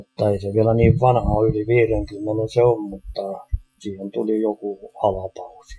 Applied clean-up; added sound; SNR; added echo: classical method Wiener filter.